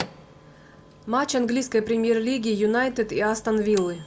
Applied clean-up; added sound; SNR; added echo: none; Microwave oven / Bell; 20 dB; none.